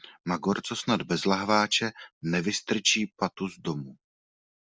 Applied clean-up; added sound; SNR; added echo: none; none; none; none.